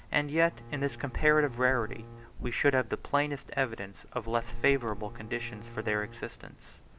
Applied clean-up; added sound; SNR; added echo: none; Bowed string instrument; 17 dB; none.